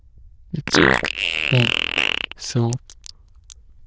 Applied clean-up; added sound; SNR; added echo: neural diffusion model UNIVERSE++.